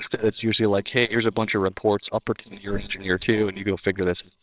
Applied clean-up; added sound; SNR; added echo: neural separator model SepFormer WHAMR!.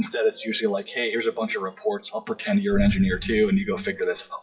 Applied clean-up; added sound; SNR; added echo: classical method WPE with log-MMSE.